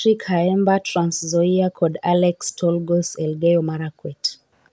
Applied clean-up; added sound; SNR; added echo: none; none; none; none.